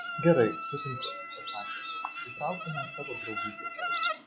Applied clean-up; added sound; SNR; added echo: classical method log-MMSE.